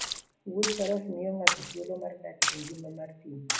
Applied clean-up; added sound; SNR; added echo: none; Splash, splatter; -2 dB; reverberation time 0.4 s.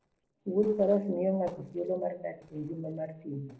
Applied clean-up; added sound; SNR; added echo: neural separator model SepFormer DNS4.